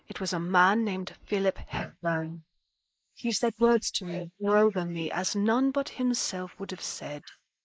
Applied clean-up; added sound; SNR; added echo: neural mask model Resemble Enhance denoiser.